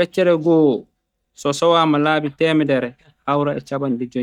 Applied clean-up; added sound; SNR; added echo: neural mask model DeepFilterNet 3.